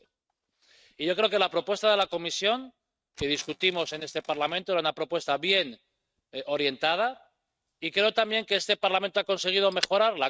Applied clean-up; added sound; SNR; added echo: neural mask model RNNoise.